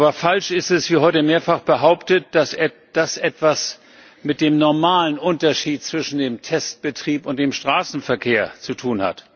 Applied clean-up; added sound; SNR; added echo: none; none; none; none.